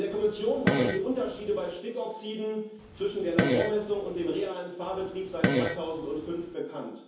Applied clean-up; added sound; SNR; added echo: none; Fart; 0 dB; reverberation time 0.7 s.